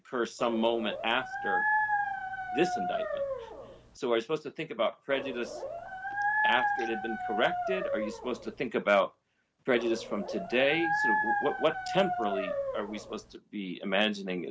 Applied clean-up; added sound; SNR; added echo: none; Dog; 1 dB; none.